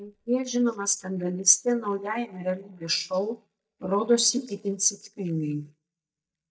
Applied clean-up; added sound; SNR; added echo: neural mask model DeepFilterNet 3.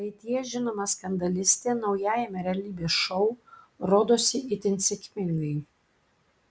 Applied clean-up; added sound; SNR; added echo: none; none; none; none.